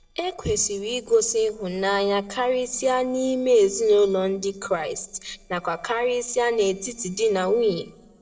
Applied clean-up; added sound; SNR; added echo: neural separator model SepFormer DNS4.